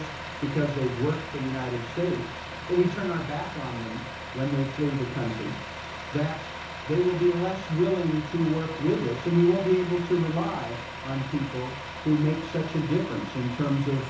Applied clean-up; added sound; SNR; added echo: none; Truck; 10 dB; reverberation time 0.7 s.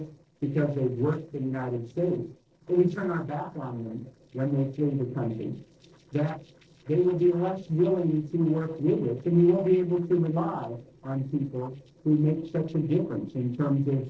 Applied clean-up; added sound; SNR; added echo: neural separator model SepFormer DNS4.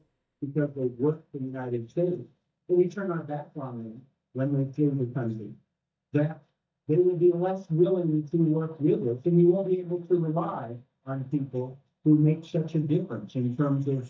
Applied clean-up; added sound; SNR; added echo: neural mask model DeepFilterNet 3.